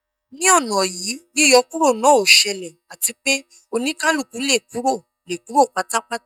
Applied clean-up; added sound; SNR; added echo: neural mask model DeepFilterNet 3.